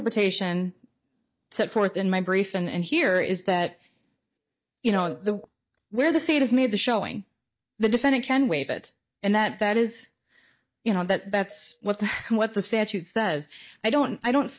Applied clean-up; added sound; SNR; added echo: neural mask model DeepFilterNet 3.